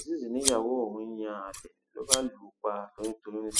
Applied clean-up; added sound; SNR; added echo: classical method spectral subtraction.